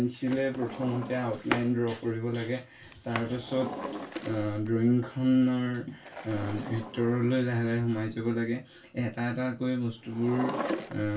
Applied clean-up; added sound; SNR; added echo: none; Drawer open or close; 11 dB; reverberation time 0.2 s.